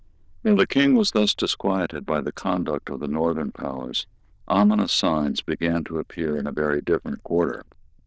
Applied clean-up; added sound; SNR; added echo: neural diffusion model UNIVERSE++.